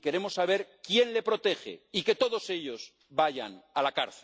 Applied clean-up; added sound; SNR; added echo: none; none; none; none.